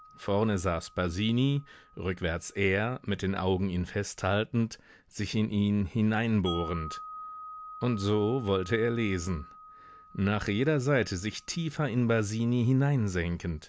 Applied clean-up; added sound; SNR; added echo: none; Wind chime; 19 dB; none.